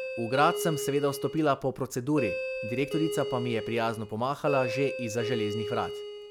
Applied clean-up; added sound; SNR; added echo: none; Doorbell; 6 dB; none.